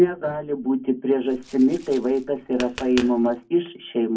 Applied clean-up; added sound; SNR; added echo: none; Tap; 17 dB; reverberation time 0.3 s.